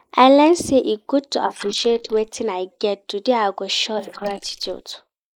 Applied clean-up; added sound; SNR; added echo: neural mask model Resemble Enhance denoiser.